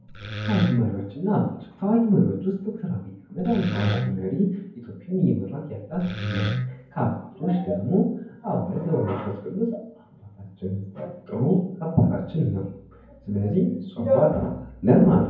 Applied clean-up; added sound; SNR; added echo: none; Wood; 5 dB; reverberation time 0.9 s.